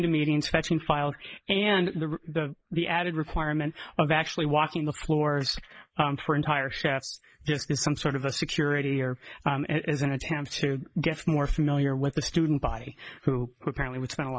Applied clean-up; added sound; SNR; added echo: neural mask model Resemble Enhance denoiser.